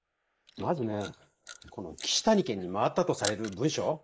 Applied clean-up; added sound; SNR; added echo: neural mask model Resemble Enhance denoiser.